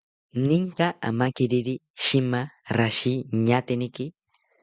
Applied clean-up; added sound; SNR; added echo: none; none; none; none.